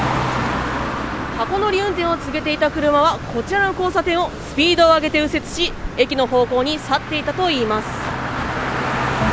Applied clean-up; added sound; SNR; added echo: none; Car; 6 dB; none.